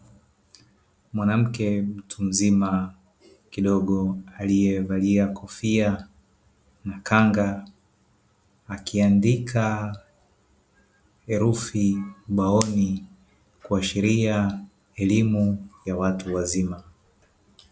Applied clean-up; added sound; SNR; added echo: none; none; none; none.